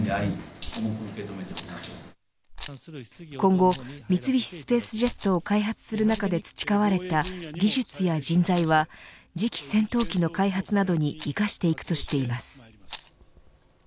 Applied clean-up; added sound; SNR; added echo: none; Rattle; 15 dB; none.